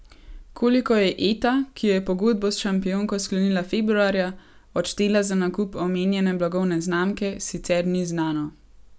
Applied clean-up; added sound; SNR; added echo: none; none; none; none.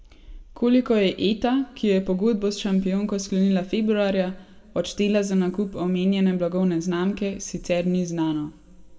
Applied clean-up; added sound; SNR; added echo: none; none; none; reverberation time 1.4 s.